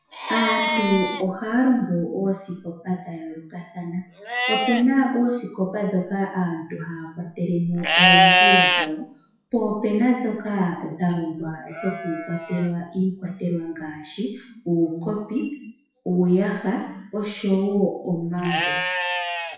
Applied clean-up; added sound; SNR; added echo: classical method WPE with log-MMSE.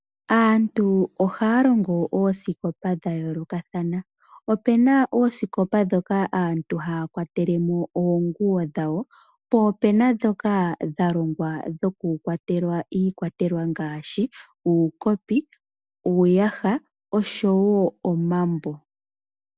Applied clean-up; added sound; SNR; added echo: none; none; none; none.